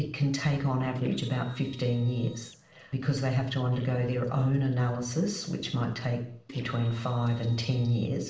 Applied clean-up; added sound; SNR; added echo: neural separator model SepFormer DNS4.